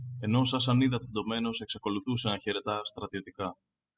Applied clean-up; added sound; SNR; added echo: classical method spectral subtraction.